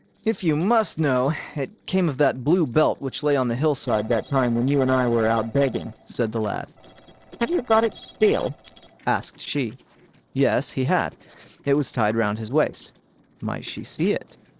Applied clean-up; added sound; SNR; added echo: neural separator model SepFormer DNS4.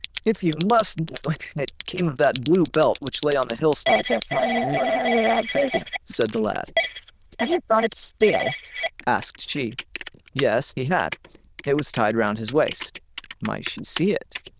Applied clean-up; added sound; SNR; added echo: neural diffusion model UNIVERSE++.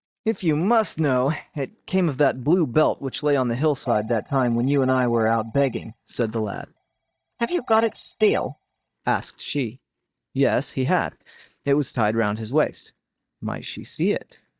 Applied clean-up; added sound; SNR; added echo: neural mask model DeepFilterNet 3.